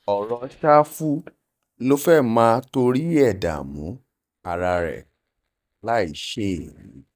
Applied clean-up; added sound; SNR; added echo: neural mask model DeepFilterNet 3.